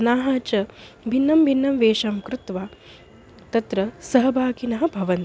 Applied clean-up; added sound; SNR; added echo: none; none; none; none.